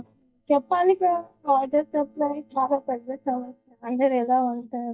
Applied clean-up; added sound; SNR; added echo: neural mask model DeepFilterNet 3.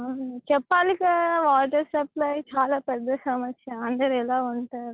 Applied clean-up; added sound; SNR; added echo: none; none; none; none.